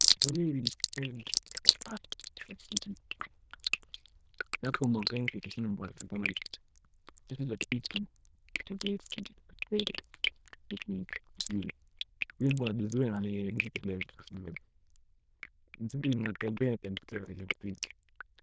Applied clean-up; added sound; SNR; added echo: neural diffusion model UNIVERSE++.